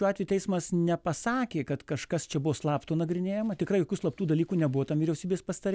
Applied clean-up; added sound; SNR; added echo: none; none; none; none.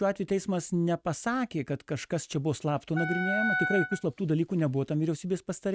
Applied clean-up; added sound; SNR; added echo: neural mask model RNNoise.